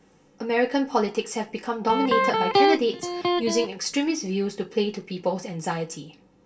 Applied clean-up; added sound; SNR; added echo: none; Electric guitar; -4 dB; reverberation time 0.2 s.